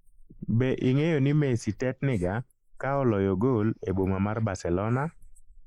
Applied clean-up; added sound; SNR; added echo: neural mask model Resemble Enhance denoiser.